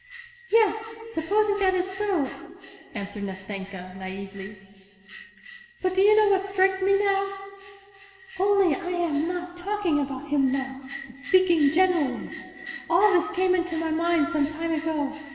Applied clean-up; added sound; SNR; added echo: none; Bell; 13 dB; reverberation time 2.7 s.